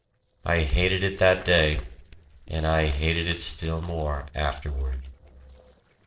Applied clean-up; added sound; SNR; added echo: neural separator model SepFormer DNS4.